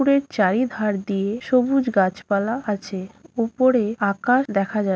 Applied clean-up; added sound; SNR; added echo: none; none; none; none.